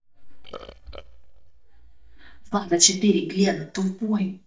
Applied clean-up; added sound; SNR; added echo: neural mask model DeepFilterNet 3.